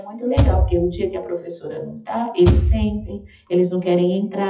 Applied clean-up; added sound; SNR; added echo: classical method WPE with log-MMSE.